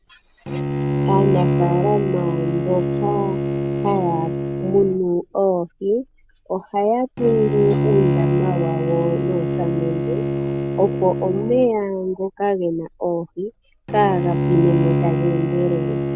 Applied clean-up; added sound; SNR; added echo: none; Bowed string instrument; 1 dB; none.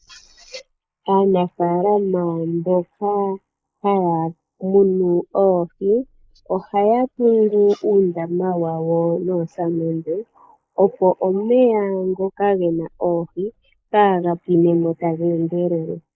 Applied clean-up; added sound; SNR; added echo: neural mask model Resemble Enhance denoiser.